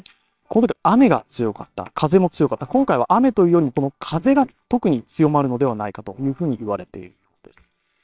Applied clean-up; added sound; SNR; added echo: neural separator model SepFormer WHAMR!.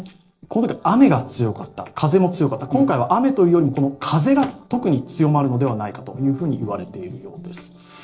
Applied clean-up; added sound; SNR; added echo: neural separator model SepFormer DNS4.